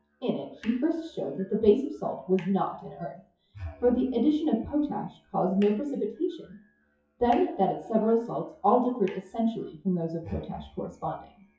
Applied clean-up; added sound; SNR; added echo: classical method WPE with log-MMSE.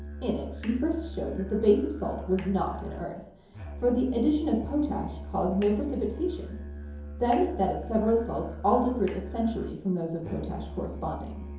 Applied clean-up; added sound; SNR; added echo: none; Musical instrument; 10 dB; reverberation time 2.8 s.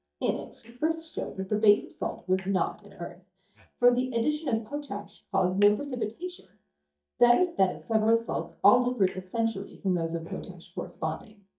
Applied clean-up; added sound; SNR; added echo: neural mask model DeepFilterNet 3.